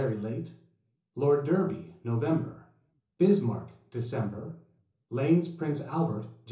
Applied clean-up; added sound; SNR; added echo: none; Brass instrument; 19 dB; reverberation time 0.6 s.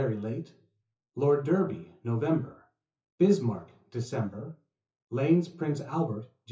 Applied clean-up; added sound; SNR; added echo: classical method WPE with log-MMSE.